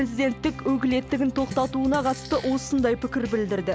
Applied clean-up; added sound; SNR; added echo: none; Fart; 17 dB; none.